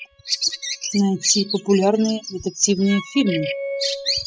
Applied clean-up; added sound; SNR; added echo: classical method spectral subtraction.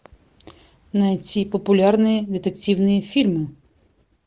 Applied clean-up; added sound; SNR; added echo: none; none; none; none.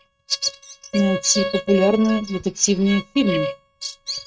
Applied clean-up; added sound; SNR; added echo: neural mask model RNNoise.